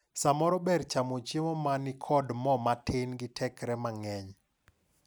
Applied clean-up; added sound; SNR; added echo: none; none; none; none.